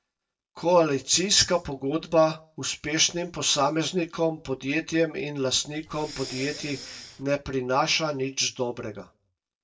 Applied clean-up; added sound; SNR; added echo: neural separator model SepFormer DNS4.